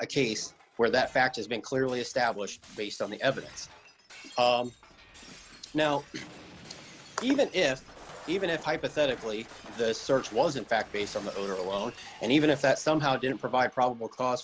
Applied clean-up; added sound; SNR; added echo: none; Shatter; 20 dB; none.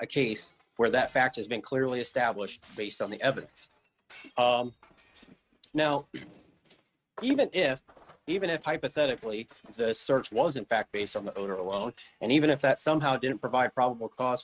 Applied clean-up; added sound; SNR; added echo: neural mask model RNNoise.